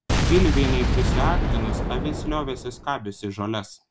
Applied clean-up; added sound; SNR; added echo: none; Boom; -4 dB; none.